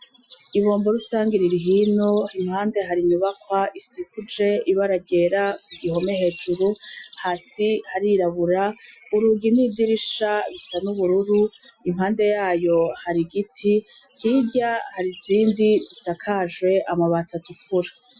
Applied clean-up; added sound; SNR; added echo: classical method Wiener filter.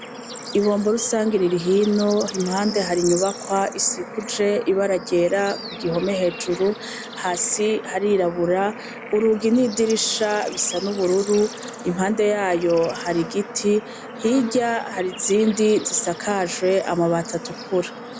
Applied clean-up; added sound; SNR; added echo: none; Bird / Insect / Frog; 13 dB; none.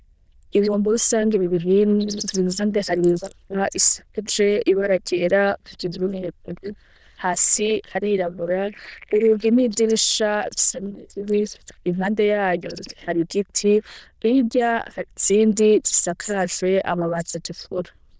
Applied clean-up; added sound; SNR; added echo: neural diffusion model UNIVERSE++.